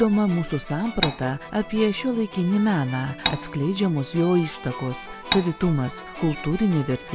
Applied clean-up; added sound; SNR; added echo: none; Cutlery, silverware; 5 dB; none.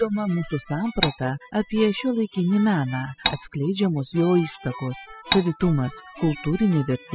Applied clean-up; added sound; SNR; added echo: classical method spectral subtraction.